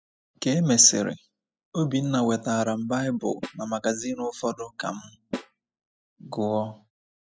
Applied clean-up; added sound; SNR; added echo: classical method spectral subtraction.